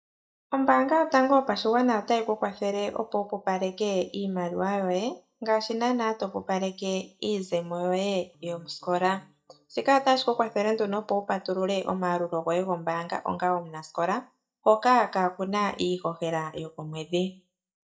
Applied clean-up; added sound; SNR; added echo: neural mask model DeepFilterNet 3.